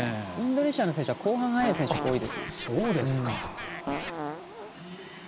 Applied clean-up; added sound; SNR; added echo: none; Scratching (performance technique) + Fart; 7 dB; none.